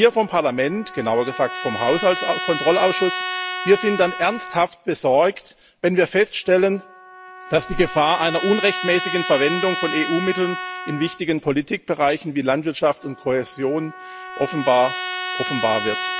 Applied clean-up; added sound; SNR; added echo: none; Trumpet; 9 dB; none.